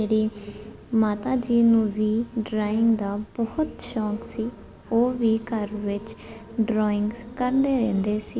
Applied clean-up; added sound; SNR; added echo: none; none; none; none.